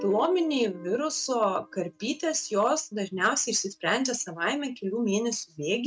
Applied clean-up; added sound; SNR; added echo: neural mask model RNNoise.